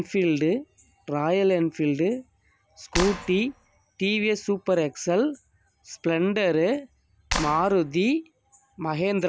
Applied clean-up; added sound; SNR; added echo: none; Clapping; 7 dB; none.